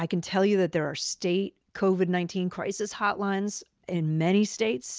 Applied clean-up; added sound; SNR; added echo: none; none; none; none.